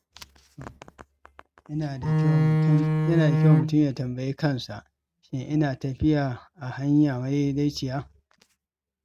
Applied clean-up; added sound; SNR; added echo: neural mask model RNNoise.